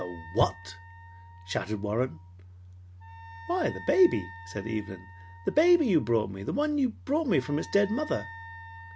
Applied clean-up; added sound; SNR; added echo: none; Wind instrument, woodwind instrument; 19 dB; none.